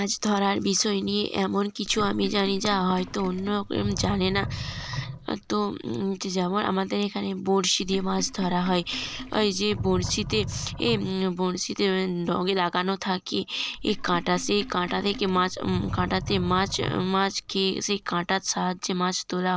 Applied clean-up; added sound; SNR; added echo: none; Sink (filling or washing); 12 dB; none.